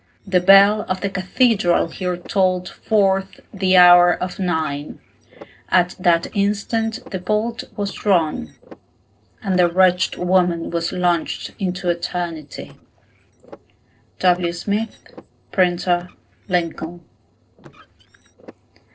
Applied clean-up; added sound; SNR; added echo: neural separator model SepFormer DNS4.